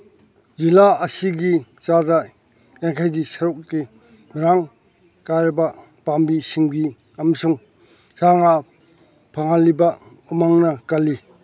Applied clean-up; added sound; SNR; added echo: none; none; none; none.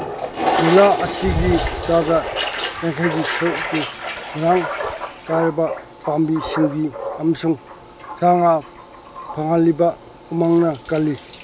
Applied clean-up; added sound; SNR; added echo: none; Toilet flush; 6 dB; none.